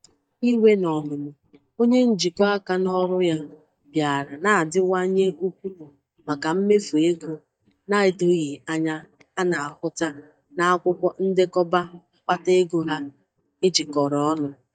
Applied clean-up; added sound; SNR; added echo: neural mask model DeepFilterNet 3.